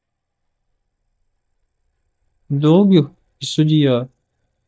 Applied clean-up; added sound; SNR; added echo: neural mask model DeepFilterNet 3.